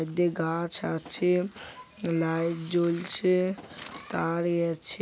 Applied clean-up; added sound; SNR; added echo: none; none; none; none.